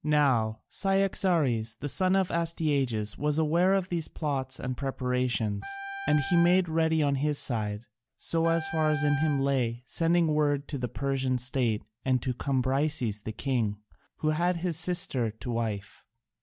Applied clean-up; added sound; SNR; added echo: none; Wind instrument, woodwind instrument; 13 dB; none.